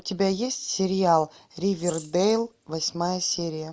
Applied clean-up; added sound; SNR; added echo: none; Rattle / Keys jangling; 19 dB; none.